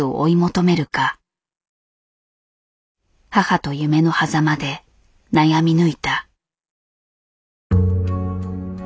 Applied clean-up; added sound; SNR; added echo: none; none; none; none.